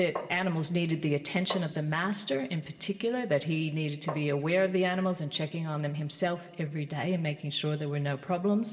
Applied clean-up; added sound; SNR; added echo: none; Tap; 10 dB; reverberation time 2.5 s.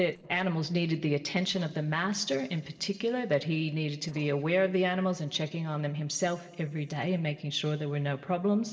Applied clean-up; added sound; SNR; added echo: neural separator model SepFormer DNS4.